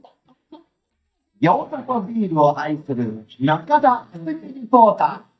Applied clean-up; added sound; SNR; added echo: neural mask model DeepFilterNet 3.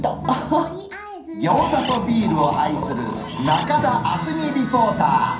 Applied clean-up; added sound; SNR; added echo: none; Bird; 14 dB; reverberation time 0.6 s.